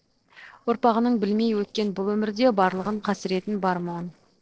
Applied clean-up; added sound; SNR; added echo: neural separator model SepFormer DNS4.